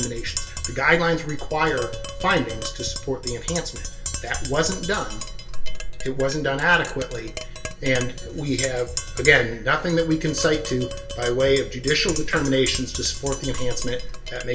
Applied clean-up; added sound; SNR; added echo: none; Tap; 11 dB; reverberation time 0.2 s.